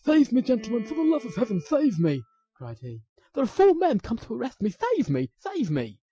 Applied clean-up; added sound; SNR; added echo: classical method Wiener filter.